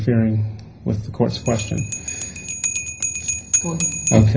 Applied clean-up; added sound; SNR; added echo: none; Bell; 5 dB; reverberation time 0.5 s.